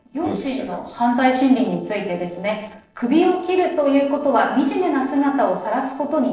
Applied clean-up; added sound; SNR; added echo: neural separator model SepFormer DNS4.